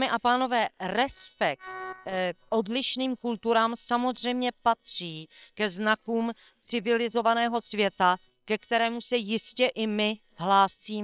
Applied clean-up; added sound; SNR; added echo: neural separator model SepFormer WHAM!.